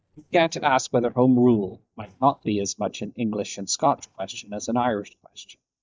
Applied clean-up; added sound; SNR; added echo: neural mask model DeepFilterNet 3.